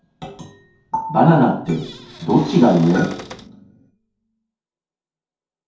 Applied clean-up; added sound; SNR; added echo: none; Cupboard open or close / Door; 17 dB; reverberation time 0.6 s.